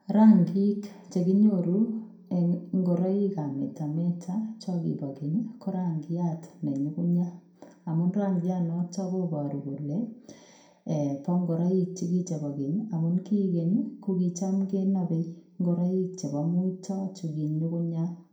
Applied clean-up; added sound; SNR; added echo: none; none; none; reverberation time 0.5 s.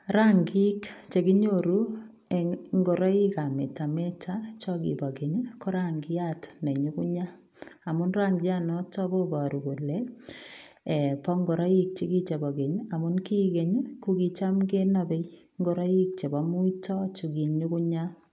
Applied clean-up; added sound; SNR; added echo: none; none; none; none.